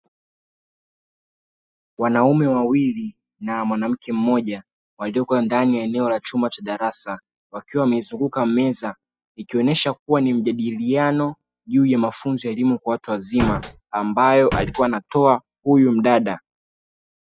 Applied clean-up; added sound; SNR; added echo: classical method spectral subtraction.